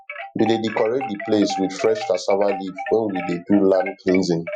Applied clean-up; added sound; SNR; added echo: classical method Wiener filter.